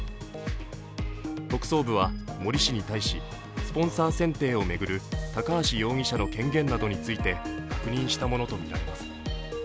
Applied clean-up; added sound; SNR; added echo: none; none; none; none.